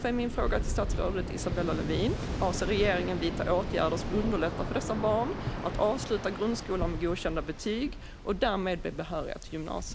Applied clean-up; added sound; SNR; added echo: none; Waves, surf; 3 dB; none.